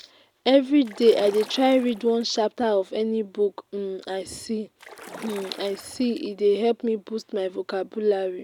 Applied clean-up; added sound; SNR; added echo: none; Splash, splatter; 19 dB; none.